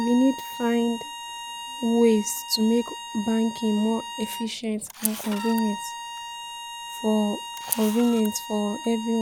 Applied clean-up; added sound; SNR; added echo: none; Bowed string instrument + Camera; 10 dB; none.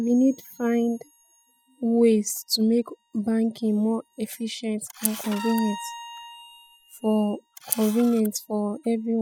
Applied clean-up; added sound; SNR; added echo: classical method spectral subtraction.